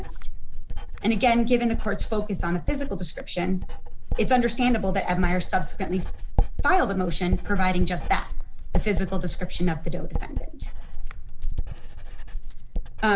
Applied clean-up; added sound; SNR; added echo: none; Writing; -3 dB; none.